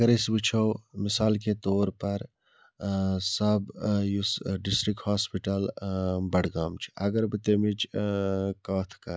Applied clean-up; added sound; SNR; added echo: none; none; none; none.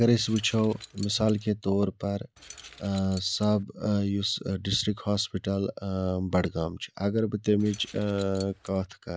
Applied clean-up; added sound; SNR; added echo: none; Keys jangling; 20 dB; none.